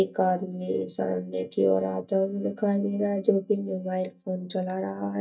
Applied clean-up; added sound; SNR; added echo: neural mask model DeepFilterNet 3.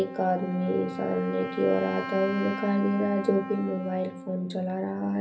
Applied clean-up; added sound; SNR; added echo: none; Wind instrument, woodwind instrument; 10 dB; reverberation time 0.3 s.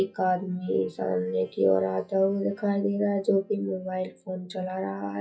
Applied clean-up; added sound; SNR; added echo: classical method WPE with log-MMSE.